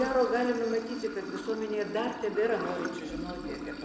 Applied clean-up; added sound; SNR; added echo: none; Sink (filling or washing) / Water; 9 dB; none.